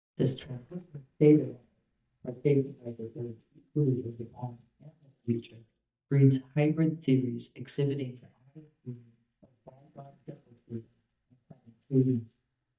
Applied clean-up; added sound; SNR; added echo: neural mask model DeepFilterNet 3.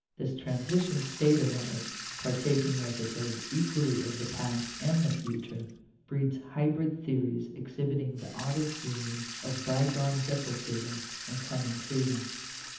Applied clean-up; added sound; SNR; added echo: none; Sink (filling or washing) / Water tap, faucet; 11 dB; reverberation time 0.8 s.